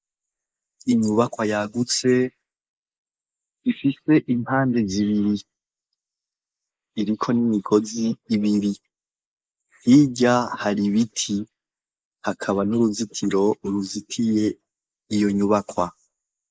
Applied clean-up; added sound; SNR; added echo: neural mask model Resemble Enhance denoiser.